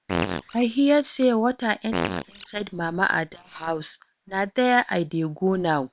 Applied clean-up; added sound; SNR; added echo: neural separator model SepFormer WHAM!.